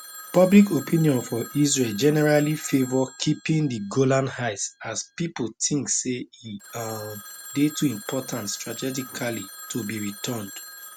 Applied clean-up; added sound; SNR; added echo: none; Telephone; 18 dB; none.